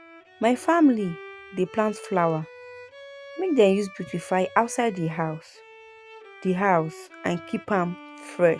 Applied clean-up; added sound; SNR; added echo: none; Bowed string instrument; 19 dB; none.